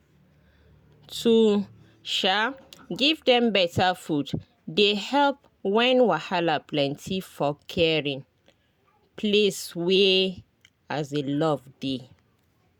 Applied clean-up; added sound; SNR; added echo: none; none; none; none.